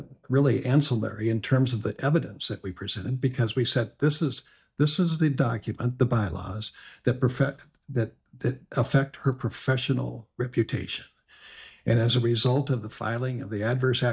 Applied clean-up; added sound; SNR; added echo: neural mask model DeepFilterNet 3.